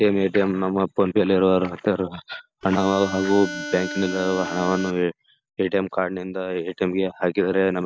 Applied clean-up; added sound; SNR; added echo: none; Harmonica; 9 dB; none.